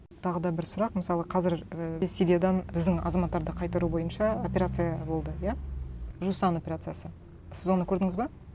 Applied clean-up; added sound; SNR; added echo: none; none; none; none.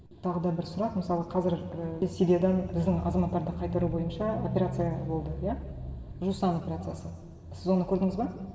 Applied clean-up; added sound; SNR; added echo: none; none; none; reverberation time 1.6 s.